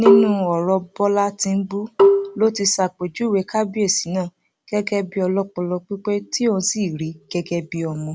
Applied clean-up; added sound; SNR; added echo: none; Marimba, xylophone; -4 dB; none.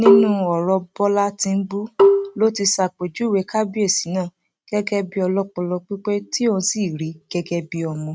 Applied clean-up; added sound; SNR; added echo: neural mask model RNNoise.